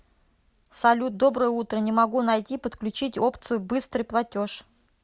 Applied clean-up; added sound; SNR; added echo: none; none; none; none.